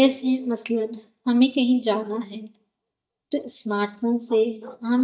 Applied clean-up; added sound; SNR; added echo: neural mask model DeepFilterNet 3.